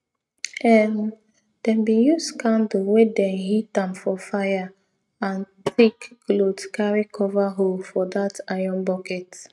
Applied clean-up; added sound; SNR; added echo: neural mask model RNNoise.